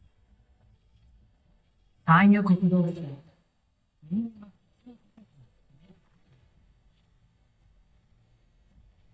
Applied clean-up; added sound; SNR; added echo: neural mask model DeepFilterNet 3.